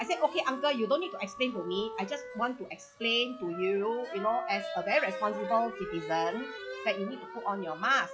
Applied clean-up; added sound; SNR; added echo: classical method log-MMSE.